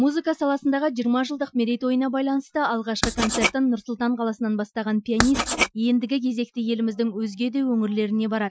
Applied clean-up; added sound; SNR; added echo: classical method Wiener filter.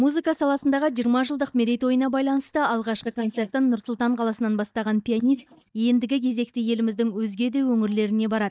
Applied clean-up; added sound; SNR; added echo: neural mask model DeepFilterNet 3.